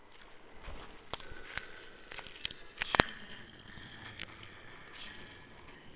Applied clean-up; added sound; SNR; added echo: neural separator model SepFormer WHAMR!.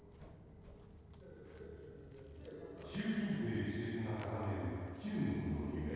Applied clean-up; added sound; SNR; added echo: none; Walk, footsteps; 16 dB; reverberation time 2.2 s.